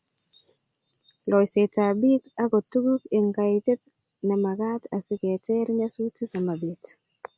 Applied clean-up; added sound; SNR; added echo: none; none; none; none.